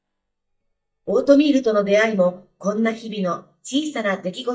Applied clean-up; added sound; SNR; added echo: neural mask model DeepFilterNet 3.